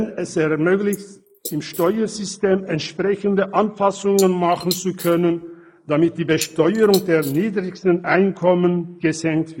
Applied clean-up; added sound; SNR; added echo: neural mask model Resemble Enhance denoiser.